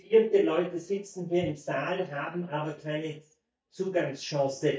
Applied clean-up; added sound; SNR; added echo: neural mask model DeepFilterNet 3.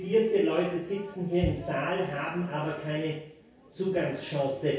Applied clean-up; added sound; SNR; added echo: none; Drip; 18 dB; reverberation time 0.6 s.